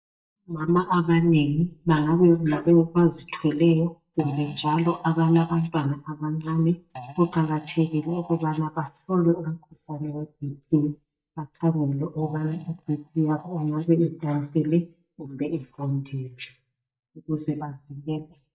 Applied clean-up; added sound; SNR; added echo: neural mask model DeepFilterNet 3.